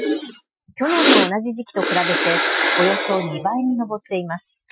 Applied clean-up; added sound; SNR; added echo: classical method Wiener filter.